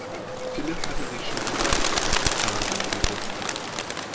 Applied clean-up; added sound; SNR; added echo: none; Bird; -4 dB; reverberation time 0.2 s.